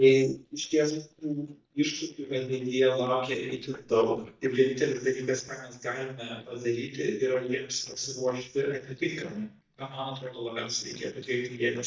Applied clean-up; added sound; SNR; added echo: neural mask model DeepFilterNet 3.